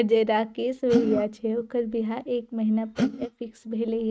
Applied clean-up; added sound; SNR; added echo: neural mask model RNNoise.